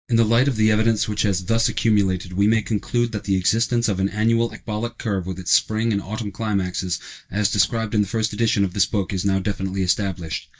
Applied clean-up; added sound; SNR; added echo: neural mask model DeepFilterNet 3.